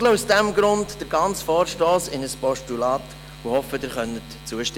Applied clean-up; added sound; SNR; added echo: none; none; none; none.